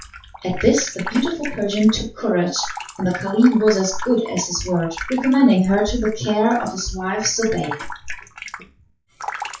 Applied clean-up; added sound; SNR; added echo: classical method WPE with log-MMSE.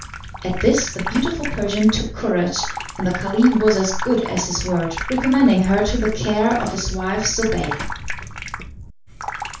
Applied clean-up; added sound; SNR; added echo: none; Sink (filling or washing) / Water tap, faucet; 11 dB; reverberation time 0.3 s.